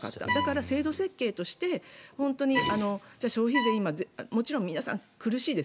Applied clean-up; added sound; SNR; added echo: none; Bowed string instrument; 4 dB; none.